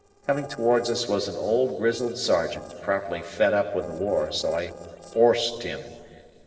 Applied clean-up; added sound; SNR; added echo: neural separator model SepFormer DNS4.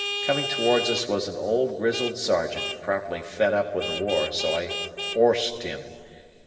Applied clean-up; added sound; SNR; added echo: none; Vehicle horn, car horn, honking; 8 dB; reverberation time 2.7 s.